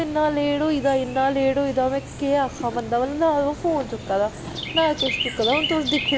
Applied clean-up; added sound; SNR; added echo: none; Chirp, tweet; 9 dB; none.